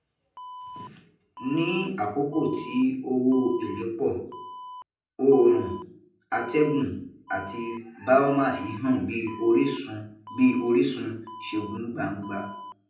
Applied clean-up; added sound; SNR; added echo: none; Alarm; 17 dB; reverberation time 0.6 s.